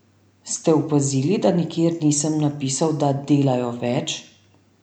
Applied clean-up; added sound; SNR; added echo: none; none; none; none.